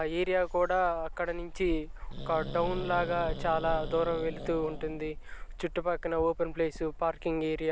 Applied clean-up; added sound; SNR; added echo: none; Growling; 8 dB; none.